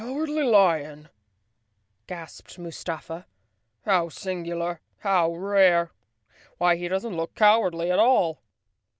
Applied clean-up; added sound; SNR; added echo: none; none; none; none.